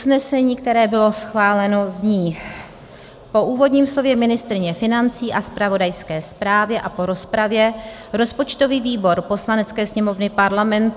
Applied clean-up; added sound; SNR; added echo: none; none; none; none.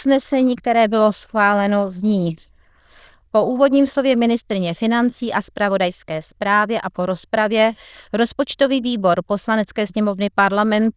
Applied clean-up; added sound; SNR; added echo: neural diffusion model UNIVERSE++.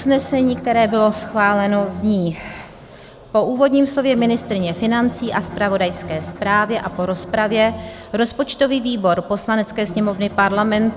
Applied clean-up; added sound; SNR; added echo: none; Bowed string instrument; 15 dB; none.